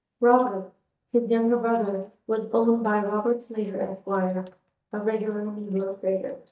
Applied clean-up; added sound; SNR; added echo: neural mask model DeepFilterNet 3.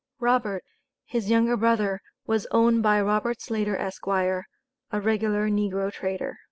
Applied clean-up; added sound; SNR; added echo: none; none; none; none.